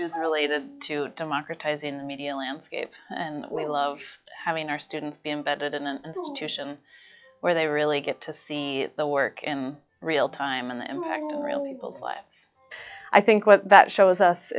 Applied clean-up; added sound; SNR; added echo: classical method log-MMSE.